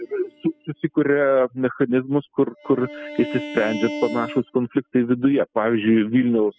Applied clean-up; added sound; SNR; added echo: classical method spectral subtraction.